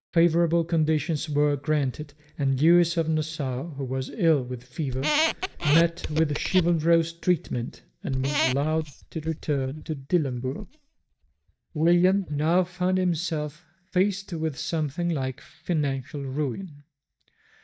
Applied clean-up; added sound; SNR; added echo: neural mask model DeepFilterNet 3.